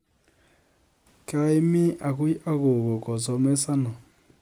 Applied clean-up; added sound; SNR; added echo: none; none; none; none.